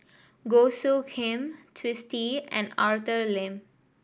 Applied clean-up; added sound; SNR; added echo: none; none; none; none.